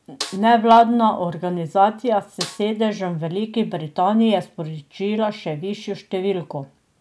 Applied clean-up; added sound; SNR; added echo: none; Snare drum; 16 dB; none.